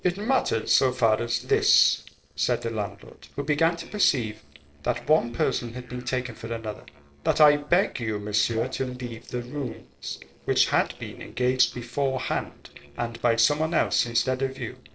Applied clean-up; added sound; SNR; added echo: neural separator model SepFormer DNS4.